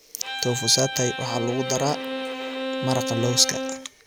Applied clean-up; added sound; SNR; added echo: none; Bowed string instrument; 5 dB; none.